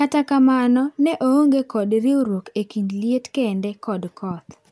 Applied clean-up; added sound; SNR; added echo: none; none; none; none.